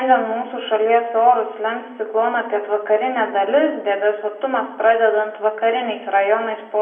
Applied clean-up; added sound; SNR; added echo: none; none; none; reverberation time 0.6 s.